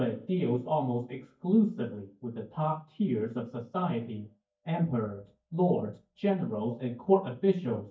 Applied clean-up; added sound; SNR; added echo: neural mask model DeepFilterNet 3.